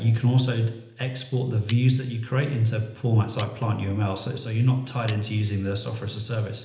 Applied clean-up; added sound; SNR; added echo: none; Cutlery, silverware; 13 dB; reverberation time 0.8 s.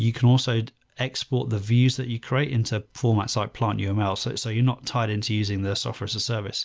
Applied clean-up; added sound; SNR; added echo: none; none; none; none.